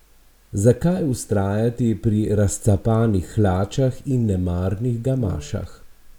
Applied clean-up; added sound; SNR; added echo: none; Brass instrument; 16 dB; none.